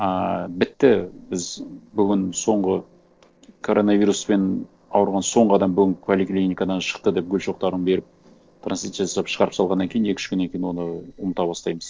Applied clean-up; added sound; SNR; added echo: neural separator model SepFormer DNS4.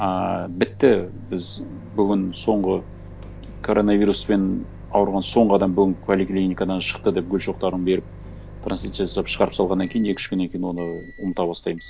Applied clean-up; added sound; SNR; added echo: none; Microwave oven; 16 dB; none.